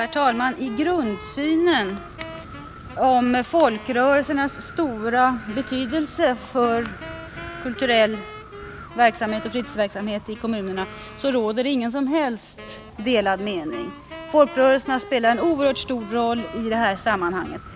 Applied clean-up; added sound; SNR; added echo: none; Wind + Wind instrument, woodwind instrument; 16 dB; none.